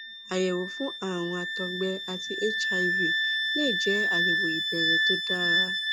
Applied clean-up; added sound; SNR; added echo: none; Wind instrument, woodwind instrument; -4 dB; none.